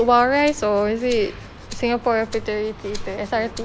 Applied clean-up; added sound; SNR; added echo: none; Rattle (instrument); 15 dB; none.